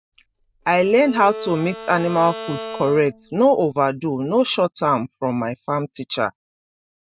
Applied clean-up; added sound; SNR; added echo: none; Bowed string instrument; 13 dB; none.